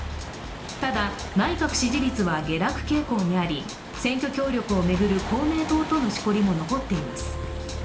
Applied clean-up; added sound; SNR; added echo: none; Waves, surf; 12 dB; reverberation time 1.9 s.